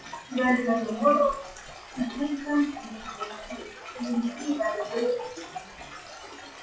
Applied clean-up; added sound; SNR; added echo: classical method WPE with log-MMSE.